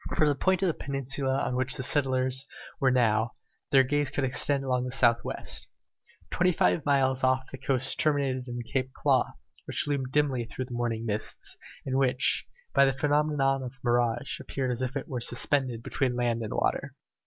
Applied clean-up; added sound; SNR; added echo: none; none; none; none.